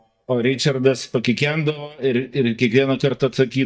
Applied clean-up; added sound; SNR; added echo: neural mask model DeepFilterNet 3.